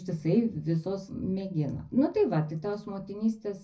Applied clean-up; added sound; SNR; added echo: none; none; none; reverberation time 0.4 s.